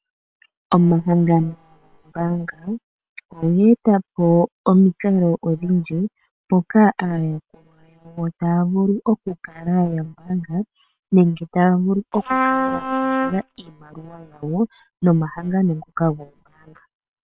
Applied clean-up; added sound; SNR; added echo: neural separator model SepFormer WHAM!.